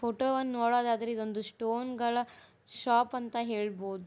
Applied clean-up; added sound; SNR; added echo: none; none; none; none.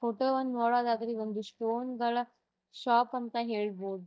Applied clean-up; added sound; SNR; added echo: neural mask model DeepFilterNet 3.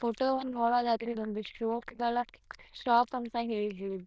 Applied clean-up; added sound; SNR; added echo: neural diffusion model UNIVERSE++.